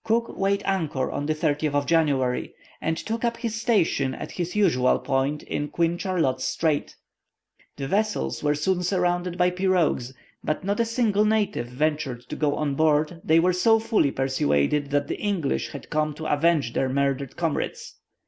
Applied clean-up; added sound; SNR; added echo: none; none; none; none.